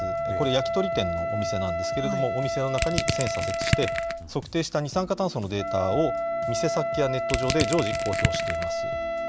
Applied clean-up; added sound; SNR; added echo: none; Wind instrument, woodwind instrument + Crushing; -1 dB; none.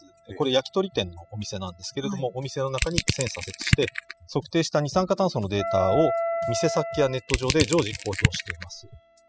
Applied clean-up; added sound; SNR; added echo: classical method spectral subtraction.